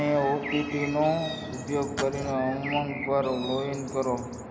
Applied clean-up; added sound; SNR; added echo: none; Glass + Bird; 12 dB; none.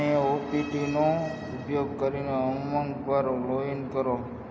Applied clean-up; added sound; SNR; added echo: none; none; none; none.